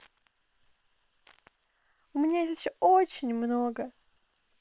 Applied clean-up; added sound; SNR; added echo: neural separator model SepFormer WHAM!.